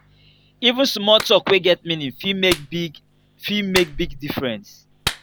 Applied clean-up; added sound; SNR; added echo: none; Clapping; 12 dB; none.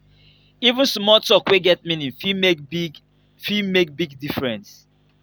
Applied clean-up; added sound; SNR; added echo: none; none; none; none.